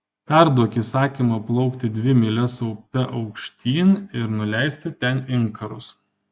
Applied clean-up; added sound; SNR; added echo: none; none; none; none.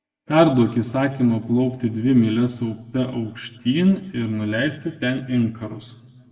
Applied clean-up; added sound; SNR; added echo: none; none; none; reverberation time 1.2 s.